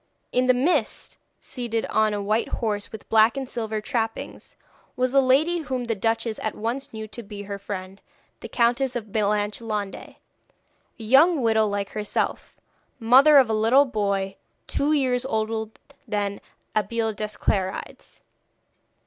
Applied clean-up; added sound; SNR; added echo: none; none; none; none.